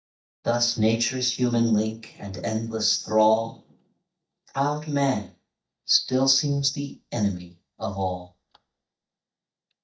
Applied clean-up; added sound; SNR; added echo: neural mask model DeepFilterNet 3.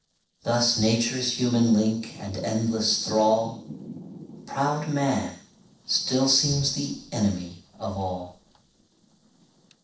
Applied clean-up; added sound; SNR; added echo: neural separator model SepFormer DNS4.